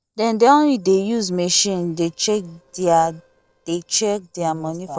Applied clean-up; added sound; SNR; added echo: neural separator model SepFormer DNS4.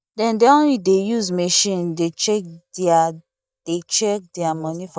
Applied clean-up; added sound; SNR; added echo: neural mask model DeepFilterNet 3.